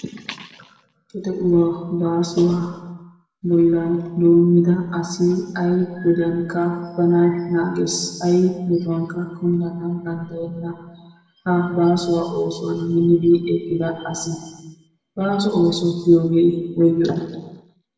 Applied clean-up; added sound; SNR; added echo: none; none; none; reverberation time 1.2 s.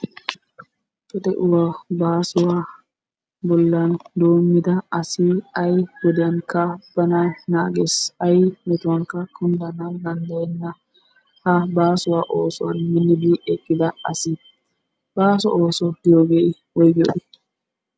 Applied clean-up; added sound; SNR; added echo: none; none; none; none.